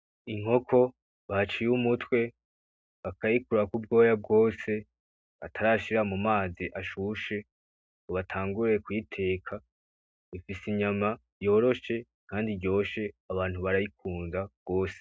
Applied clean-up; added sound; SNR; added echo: none; none; none; none.